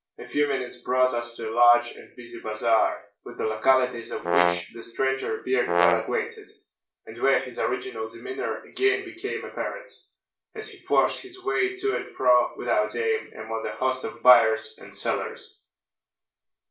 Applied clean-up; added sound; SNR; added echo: none; Brass instrument; -1 dB; reverberation time 0.3 s.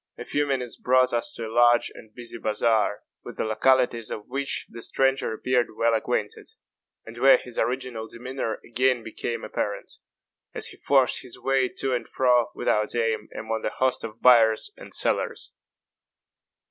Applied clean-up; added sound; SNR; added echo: none; none; none; none.